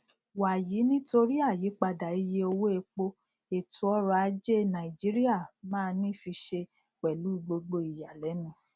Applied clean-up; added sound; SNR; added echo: none; none; none; none.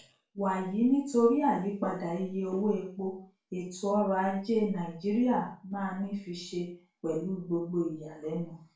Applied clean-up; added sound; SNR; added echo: none; none; none; reverberation time 0.4 s.